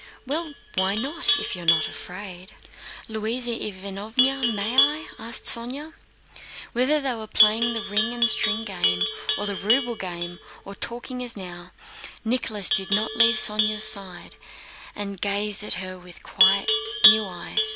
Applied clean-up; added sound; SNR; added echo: none; Livestock, farm animals, working animals; -2 dB; none.